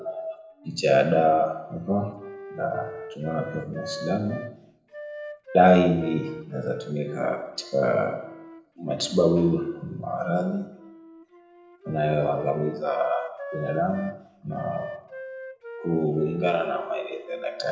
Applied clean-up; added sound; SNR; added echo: none; Wind instrument, woodwind instrument; 15 dB; reverberation time 0.8 s.